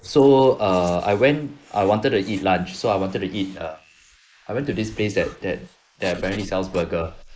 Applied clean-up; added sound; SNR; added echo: neural mask model Resemble Enhance denoiser.